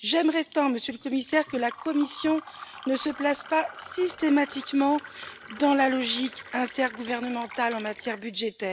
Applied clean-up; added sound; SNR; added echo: none; Fill (with liquid); 17 dB; none.